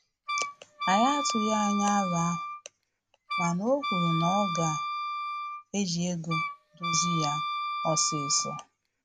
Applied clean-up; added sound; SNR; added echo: none; Wind instrument, woodwind instrument; 3 dB; none.